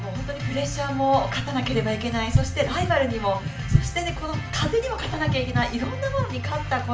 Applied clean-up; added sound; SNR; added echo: none; Bass guitar; 8 dB; reverberation time 0.4 s.